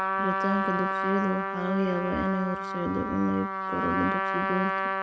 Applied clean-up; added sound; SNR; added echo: none; Trumpet; 0 dB; none.